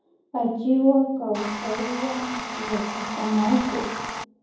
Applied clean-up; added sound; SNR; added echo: none; Tools; 7 dB; reverberation time 1.2 s.